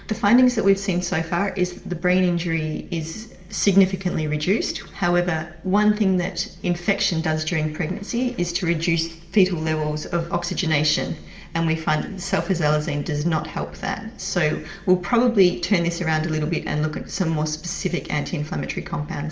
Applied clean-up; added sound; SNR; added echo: none; none; none; reverberation time 1.5 s.